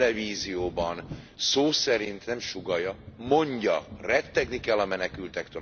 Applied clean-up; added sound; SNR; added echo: none; Thunder; 18 dB; none.